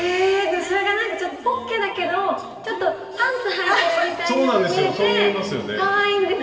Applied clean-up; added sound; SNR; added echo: none; none; none; reverberation time 2.0 s.